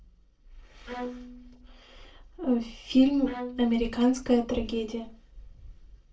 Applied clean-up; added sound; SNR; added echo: neural separator model SepFormer DNS4.